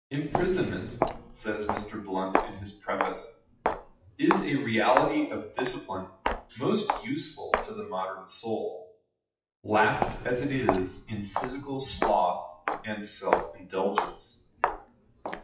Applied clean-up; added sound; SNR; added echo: classical method WPE with log-MMSE.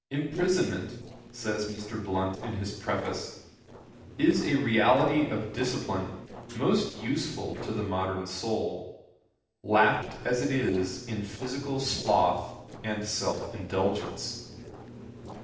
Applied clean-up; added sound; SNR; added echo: neural separator model SepFormer DNS4.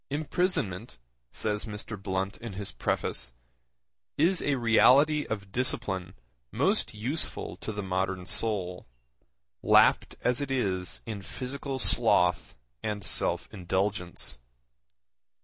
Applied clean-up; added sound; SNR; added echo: none; none; none; none.